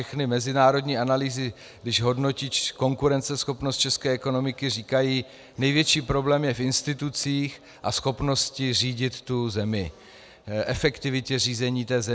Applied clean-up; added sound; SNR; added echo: none; none; none; none.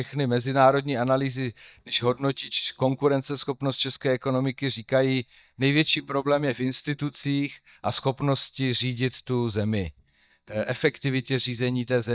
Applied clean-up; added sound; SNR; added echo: neural mask model DeepFilterNet 3.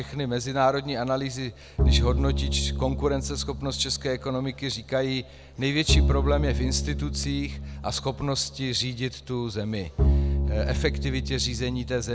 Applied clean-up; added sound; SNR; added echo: none; Bowed string instrument; 0 dB; none.